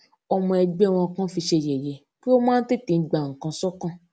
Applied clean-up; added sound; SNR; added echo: none; none; none; none.